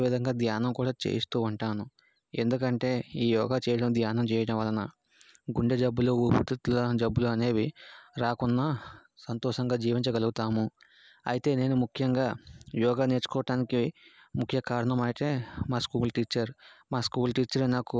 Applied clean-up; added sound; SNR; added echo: none; none; none; none.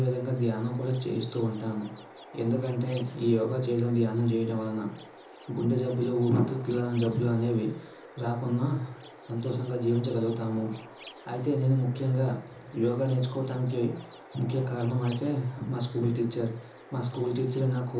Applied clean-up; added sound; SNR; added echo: none; Chirp, tweet; 20 dB; reverberation time 0.7 s.